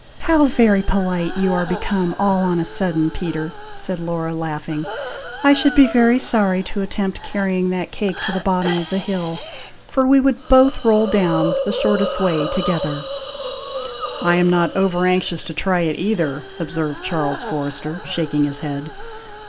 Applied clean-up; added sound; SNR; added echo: none; Hiss; 11 dB; none.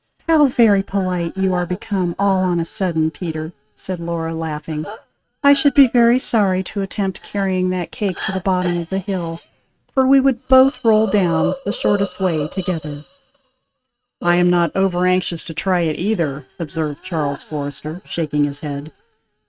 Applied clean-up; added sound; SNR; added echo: neural mask model RNNoise.